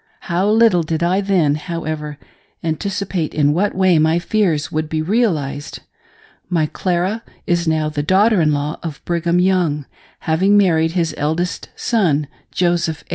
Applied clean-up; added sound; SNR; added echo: none; none; none; none.